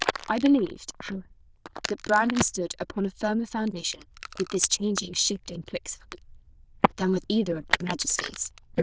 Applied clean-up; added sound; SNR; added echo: neural diffusion model UNIVERSE++.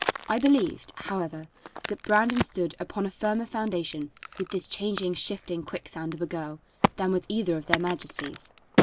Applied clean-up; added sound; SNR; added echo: none; Crack; 5 dB; none.